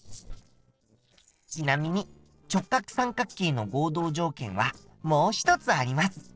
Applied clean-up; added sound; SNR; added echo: neural separator model SepFormer DNS4.